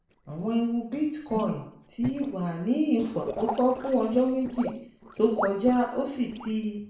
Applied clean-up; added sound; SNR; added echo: neural separator model SepFormer DNS4.